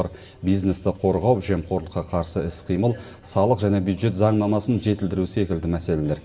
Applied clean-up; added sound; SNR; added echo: none; none; none; reverberation time 1.7 s.